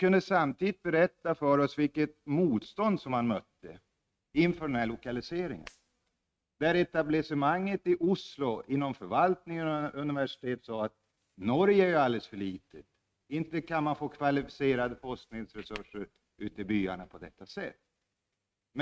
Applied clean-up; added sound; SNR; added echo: neural mask model RNNoise.